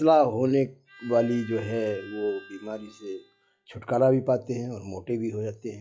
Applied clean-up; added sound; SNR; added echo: classical method log-MMSE.